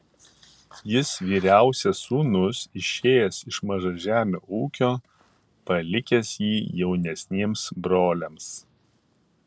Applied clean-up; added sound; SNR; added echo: none; none; none; none.